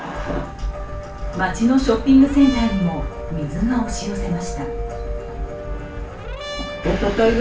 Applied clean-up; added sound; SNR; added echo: none; Brass instrument; 17 dB; reverberation time 0.3 s.